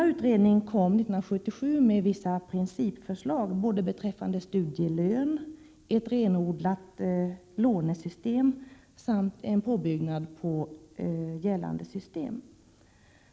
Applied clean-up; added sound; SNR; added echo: none; none; none; none.